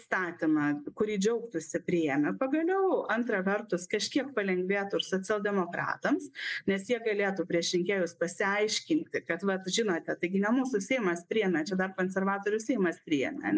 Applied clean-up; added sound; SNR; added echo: neural mask model Resemble Enhance denoiser.